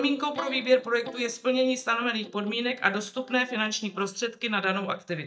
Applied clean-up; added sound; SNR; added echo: neural mask model DeepFilterNet 3.